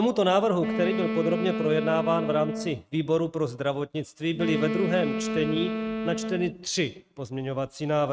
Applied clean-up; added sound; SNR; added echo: neural mask model RNNoise.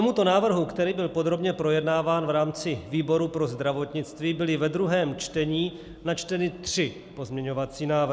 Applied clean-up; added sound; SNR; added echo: none; none; none; none.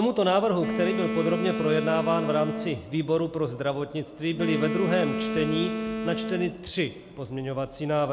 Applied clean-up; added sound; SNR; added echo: none; Wind instrument, woodwind instrument; 5 dB; none.